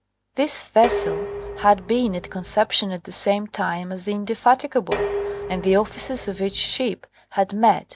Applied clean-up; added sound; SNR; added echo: none; Dishes, pots, and pans; 9 dB; none.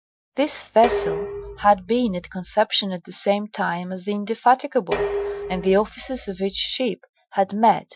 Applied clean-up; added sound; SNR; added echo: classical method Wiener filter.